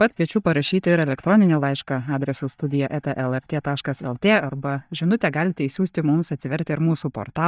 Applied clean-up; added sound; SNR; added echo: neural mask model DeepFilterNet 3.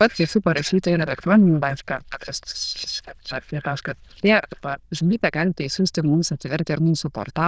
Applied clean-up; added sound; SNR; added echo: neural diffusion model UNIVERSE++.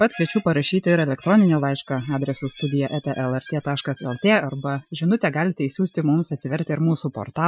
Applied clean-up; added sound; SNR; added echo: classical method Wiener filter.